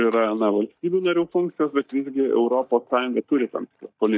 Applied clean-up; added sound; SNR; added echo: neural mask model DeepFilterNet 3.